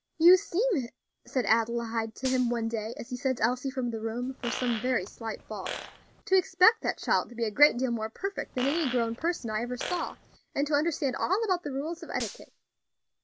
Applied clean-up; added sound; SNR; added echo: none; Gunshot, gunfire + Fart; 12 dB; none.